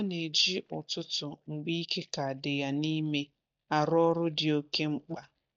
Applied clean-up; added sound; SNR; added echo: neural mask model DeepFilterNet 3.